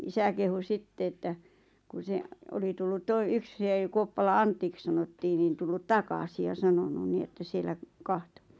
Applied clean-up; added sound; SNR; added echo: none; none; none; none.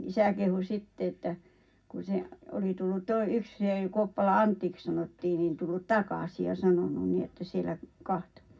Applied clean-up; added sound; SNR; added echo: none; none; none; reverberation time 0.3 s.